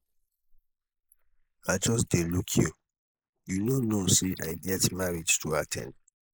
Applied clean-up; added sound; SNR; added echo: neural mask model Resemble Enhance denoiser.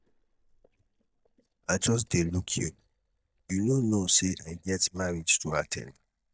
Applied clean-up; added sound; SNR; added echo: neural mask model DeepFilterNet 3.